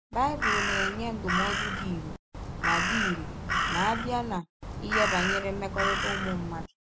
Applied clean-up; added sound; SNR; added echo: none; Crow; -3 dB; none.